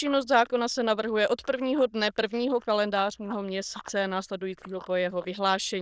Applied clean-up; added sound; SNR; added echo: neural diffusion model UNIVERSE++.